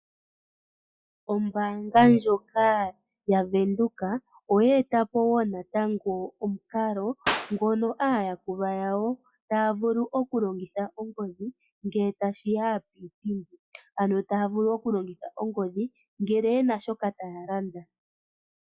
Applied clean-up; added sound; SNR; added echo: classical method log-MMSE.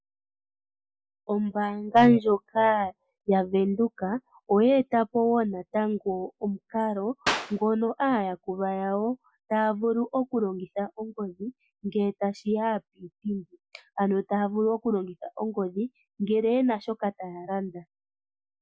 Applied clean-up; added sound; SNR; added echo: none; Clapping; 3 dB; none.